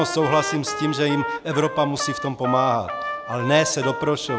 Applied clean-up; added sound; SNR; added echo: none; Trumpet; 7 dB; none.